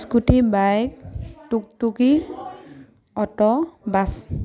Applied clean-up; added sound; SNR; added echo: none; Chime; 12 dB; none.